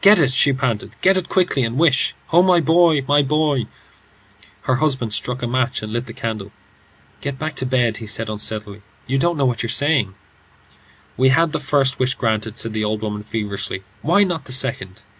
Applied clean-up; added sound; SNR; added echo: none; none; none; none.